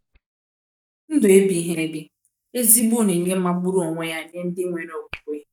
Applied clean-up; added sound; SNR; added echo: neural mask model DeepFilterNet 3.